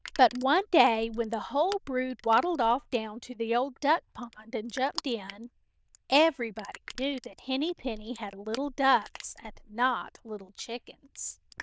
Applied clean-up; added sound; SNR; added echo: neural diffusion model UNIVERSE++.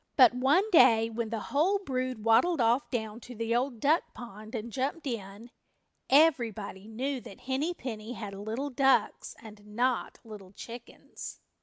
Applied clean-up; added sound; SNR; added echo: none; none; none; none.